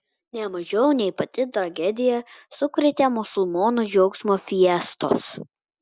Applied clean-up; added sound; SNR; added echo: none; none; none; none.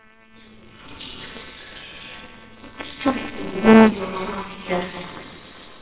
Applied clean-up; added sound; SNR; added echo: neural separator model SepFormer WHAMR!.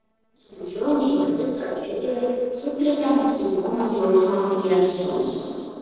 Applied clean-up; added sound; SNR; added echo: neural separator model SepFormer DNS4.